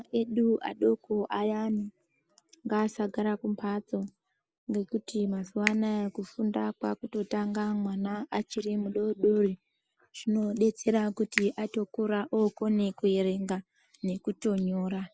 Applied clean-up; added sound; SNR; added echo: none; Finger snapping; 11 dB; none.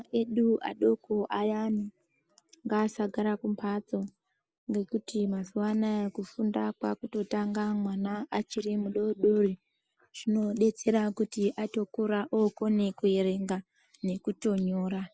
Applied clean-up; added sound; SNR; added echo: none; none; none; none.